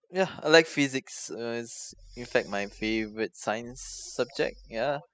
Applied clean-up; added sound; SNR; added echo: classical method spectral subtraction.